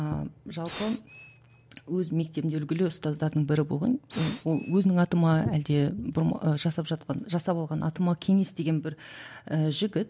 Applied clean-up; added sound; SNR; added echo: none; Animal; -4 dB; none.